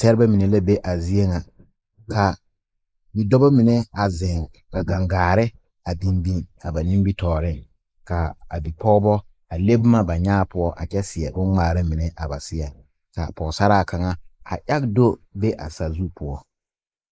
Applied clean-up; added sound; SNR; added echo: neural mask model Resemble Enhance denoiser.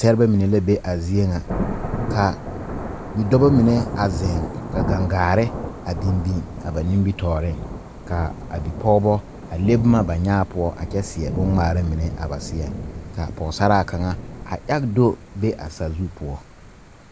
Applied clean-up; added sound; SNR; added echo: none; Thunder / Rain; 9 dB; none.